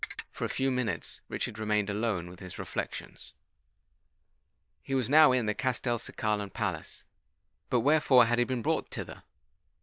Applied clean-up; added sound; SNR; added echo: neural diffusion model UNIVERSE++.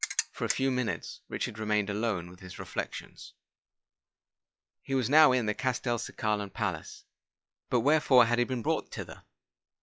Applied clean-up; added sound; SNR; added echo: classical method log-MMSE.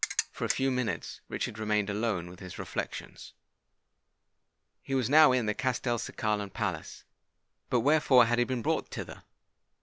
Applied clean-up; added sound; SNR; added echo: none; Ratchet, pawl; 3 dB; none.